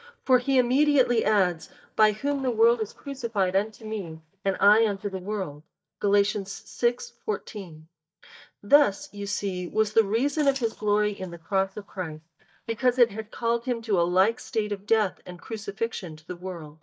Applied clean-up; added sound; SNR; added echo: neural mask model DeepFilterNet 3.